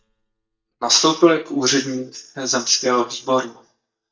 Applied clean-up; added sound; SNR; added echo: neural mask model DeepFilterNet 3.